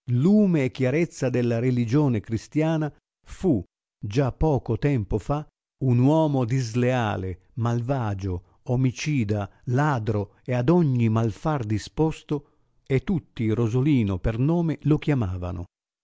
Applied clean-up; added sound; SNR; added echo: none; none; none; none.